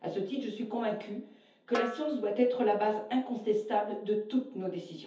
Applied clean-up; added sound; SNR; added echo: none; Snare drum; 12 dB; reverberation time 0.5 s.